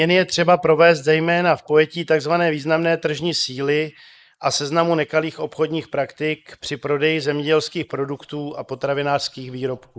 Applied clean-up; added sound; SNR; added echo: neural mask model Resemble Enhance denoiser.